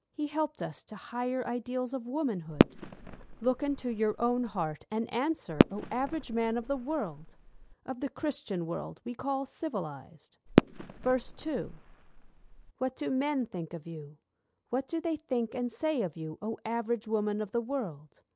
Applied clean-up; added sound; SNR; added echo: none; Fireworks; -1 dB; none.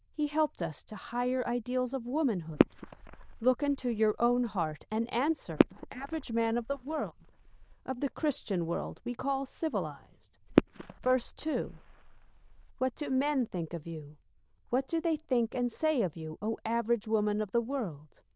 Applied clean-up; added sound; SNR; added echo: neural diffusion model UNIVERSE++.